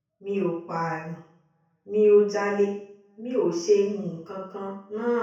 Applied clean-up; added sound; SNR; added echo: none; none; none; reverberation time 0.6 s.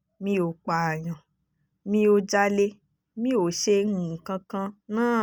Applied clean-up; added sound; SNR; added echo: none; none; none; none.